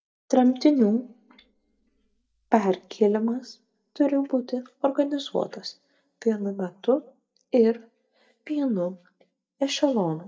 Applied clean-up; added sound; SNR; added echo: neural mask model DeepFilterNet 3.